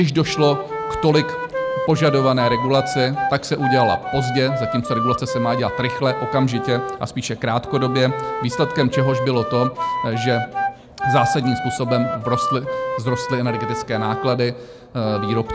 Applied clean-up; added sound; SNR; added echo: none; Wind instrument, woodwind instrument; 4 dB; none.